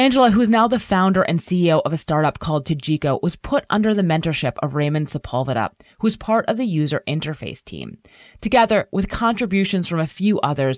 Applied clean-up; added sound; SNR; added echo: none; none; none; none.